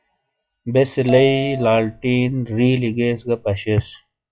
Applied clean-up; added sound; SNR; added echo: classical method log-MMSE.